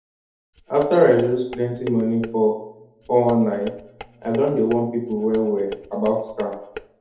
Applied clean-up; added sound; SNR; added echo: none; Dishes, pots, and pans; 17 dB; reverberation time 2.1 s.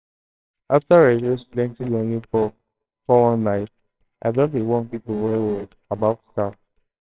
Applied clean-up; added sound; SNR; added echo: neural separator model SepFormer WHAMR!.